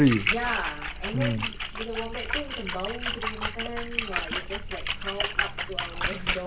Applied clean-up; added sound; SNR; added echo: none; Splash, splatter; 0 dB; none.